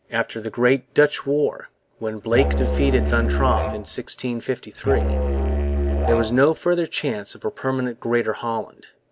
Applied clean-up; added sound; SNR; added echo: none; Musical instrument; -1 dB; none.